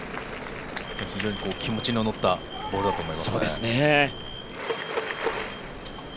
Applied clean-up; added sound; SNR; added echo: none; Train / Breathing; 15 dB; none.